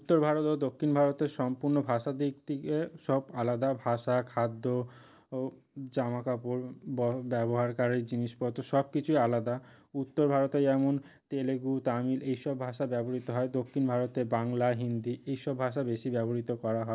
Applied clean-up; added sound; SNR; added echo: none; none; none; none.